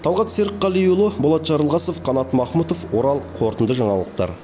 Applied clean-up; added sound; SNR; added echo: none; Bowed string instrument; 19 dB; none.